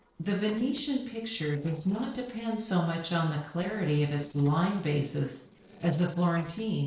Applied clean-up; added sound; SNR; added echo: neural separator model SepFormer DNS4.